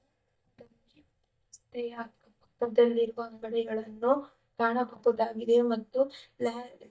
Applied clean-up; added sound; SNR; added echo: neural mask model DeepFilterNet 3.